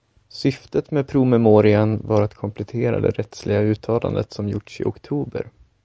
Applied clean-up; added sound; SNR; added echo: none; none; none; none.